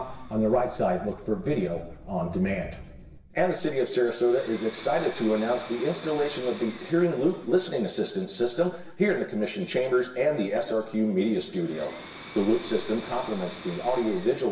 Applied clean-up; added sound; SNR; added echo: none; Domestic sounds, home sounds; 19 dB; reverberation time 0.9 s.